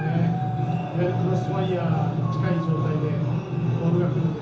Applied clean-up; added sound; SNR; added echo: none; Dog; 15 dB; reverberation time 0.7 s.